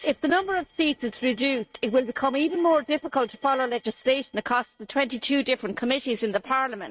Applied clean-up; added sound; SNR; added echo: neural mask model RNNoise.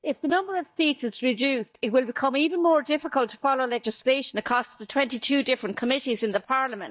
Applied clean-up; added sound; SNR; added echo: neural mask model DeepFilterNet 3.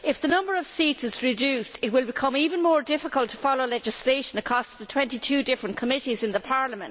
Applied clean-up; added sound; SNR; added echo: none; none; none; none.